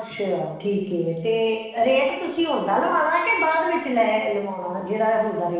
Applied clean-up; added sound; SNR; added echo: none; none; none; reverberation time 0.9 s.